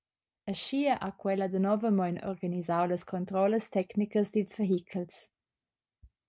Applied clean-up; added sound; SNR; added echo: none; none; none; none.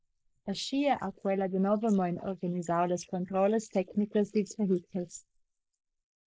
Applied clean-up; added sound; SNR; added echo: neural mask model Resemble Enhance denoiser.